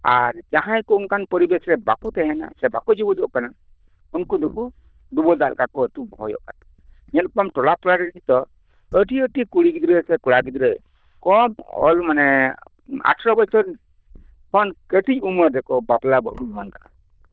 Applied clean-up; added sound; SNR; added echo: neural diffusion model UNIVERSE++.